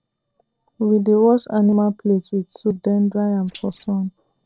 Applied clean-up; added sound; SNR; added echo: neural separator model SepFormer DNS4.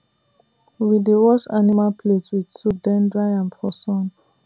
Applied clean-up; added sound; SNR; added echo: none; none; none; none.